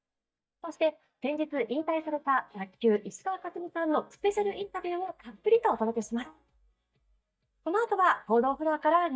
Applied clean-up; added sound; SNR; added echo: neural mask model DeepFilterNet 3.